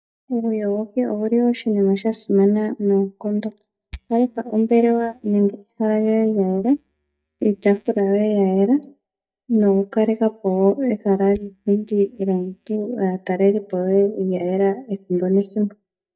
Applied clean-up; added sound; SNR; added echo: neural mask model DeepFilterNet 3.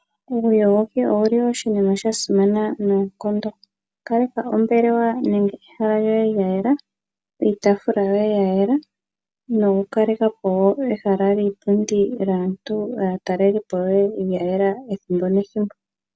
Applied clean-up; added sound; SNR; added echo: none; none; none; none.